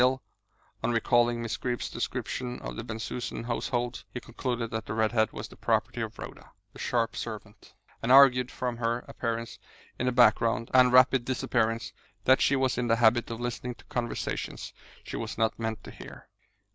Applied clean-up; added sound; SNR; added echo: none; none; none; none.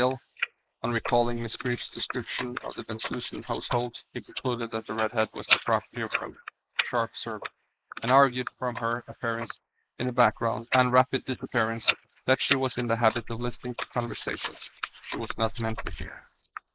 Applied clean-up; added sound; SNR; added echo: neural mask model Resemble Enhance denoiser.